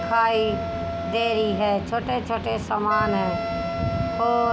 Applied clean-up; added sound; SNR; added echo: none; Wind instrument, woodwind instrument; 6 dB; none.